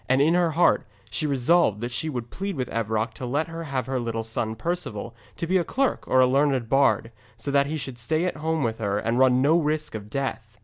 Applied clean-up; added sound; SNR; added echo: none; none; none; none.